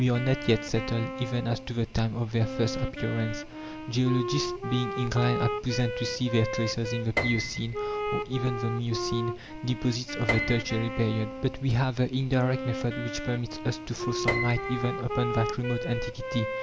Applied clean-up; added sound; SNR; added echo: none; Wind instrument, woodwind instrument + Piano; 5 dB; none.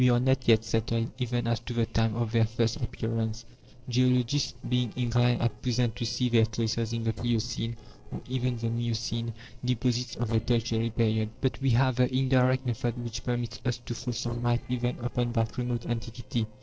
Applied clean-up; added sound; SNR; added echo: neural separator model SepFormer DNS4.